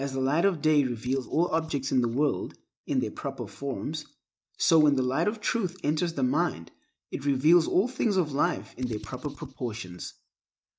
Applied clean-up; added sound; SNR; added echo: neural mask model DeepFilterNet 3.